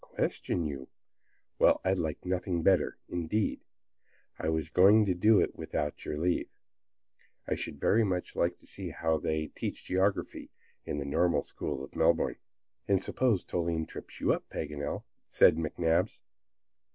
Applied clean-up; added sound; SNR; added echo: none; none; none; none.